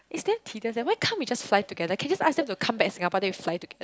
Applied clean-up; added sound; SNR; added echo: none; none; none; none.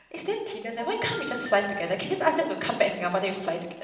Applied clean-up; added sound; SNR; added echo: none; Telephone; 11 dB; reverberation time 1.1 s.